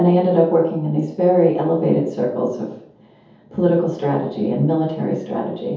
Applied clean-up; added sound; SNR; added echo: none; none; none; reverberation time 0.7 s.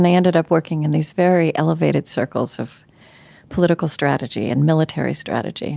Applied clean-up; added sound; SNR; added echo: none; none; none; none.